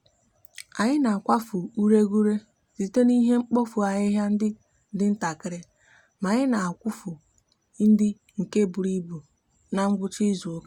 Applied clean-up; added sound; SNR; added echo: none; none; none; none.